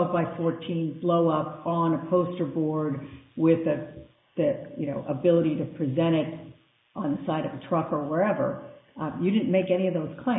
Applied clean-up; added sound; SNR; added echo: neural mask model Resemble Enhance denoiser.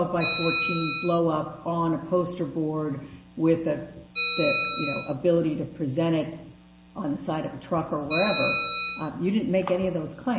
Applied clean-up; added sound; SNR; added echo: none; Bell; 6 dB; none.